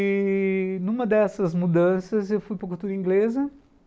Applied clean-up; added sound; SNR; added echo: none; none; none; none.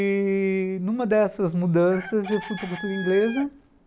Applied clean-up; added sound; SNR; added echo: none; Chicken, rooster; 17 dB; none.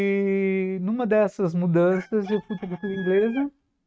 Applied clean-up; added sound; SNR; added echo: neural mask model RNNoise.